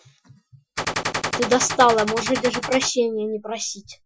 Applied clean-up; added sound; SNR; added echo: classical method Wiener filter.